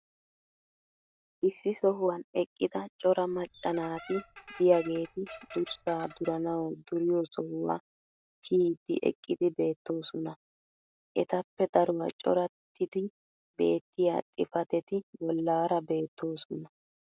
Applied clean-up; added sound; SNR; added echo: none; Squeak; 15 dB; none.